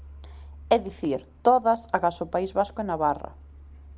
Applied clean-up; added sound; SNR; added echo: none; Truck; 20 dB; none.